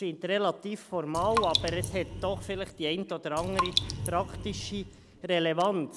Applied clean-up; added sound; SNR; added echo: none; Raindrop; 4 dB; none.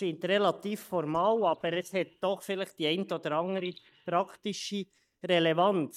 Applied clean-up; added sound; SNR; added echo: neural mask model DeepFilterNet 3.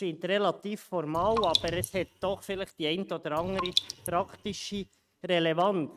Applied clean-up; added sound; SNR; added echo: neural mask model RNNoise.